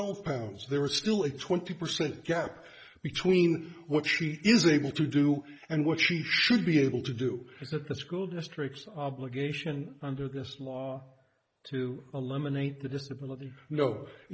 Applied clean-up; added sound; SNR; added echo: neural mask model Resemble Enhance denoiser.